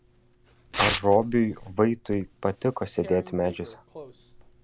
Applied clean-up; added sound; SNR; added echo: none; Tearing; 8 dB; none.